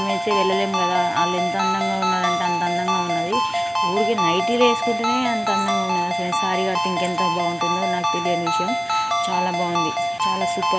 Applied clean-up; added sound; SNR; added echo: none; Ringtone; -3 dB; none.